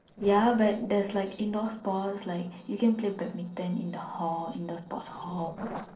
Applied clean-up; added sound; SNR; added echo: neural separator model SepFormer DNS4.